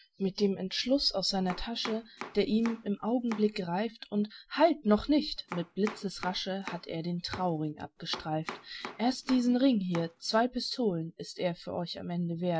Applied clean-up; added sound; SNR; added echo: none; Domestic sounds, home sounds; 15 dB; none.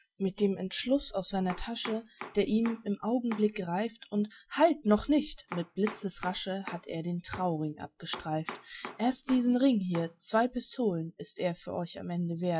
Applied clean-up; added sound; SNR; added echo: classical method log-MMSE.